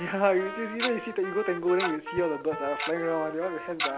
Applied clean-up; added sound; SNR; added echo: none; Trumpet + Tick-tock; 7 dB; none.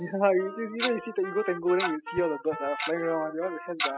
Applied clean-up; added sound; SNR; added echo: classical method spectral subtraction.